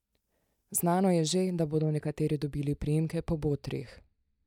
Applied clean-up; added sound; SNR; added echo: neural mask model DeepFilterNet 3.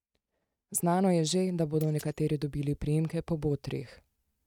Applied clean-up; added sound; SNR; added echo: neural mask model RNNoise.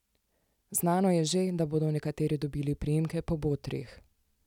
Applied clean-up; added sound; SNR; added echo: none; none; none; none.